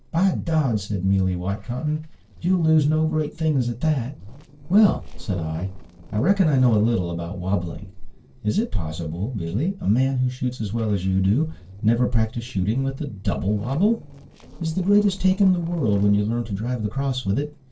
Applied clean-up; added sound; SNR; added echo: neural separator model SepFormer DNS4.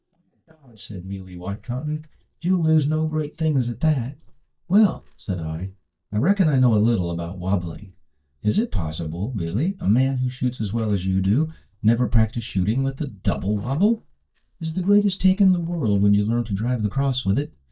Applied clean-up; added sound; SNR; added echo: neural mask model DeepFilterNet 3.